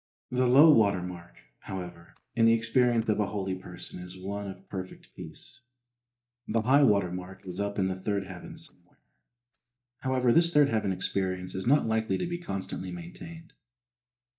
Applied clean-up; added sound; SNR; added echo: neural mask model DeepFilterNet 3.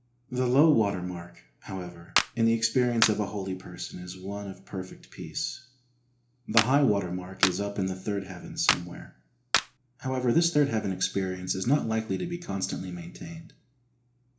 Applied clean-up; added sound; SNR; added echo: none; Clapping; 3 dB; reverberation time 0.4 s.